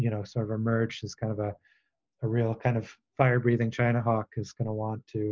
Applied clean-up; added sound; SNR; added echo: none; none; none; none.